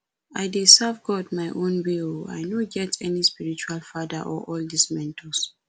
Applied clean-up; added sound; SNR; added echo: none; none; none; none.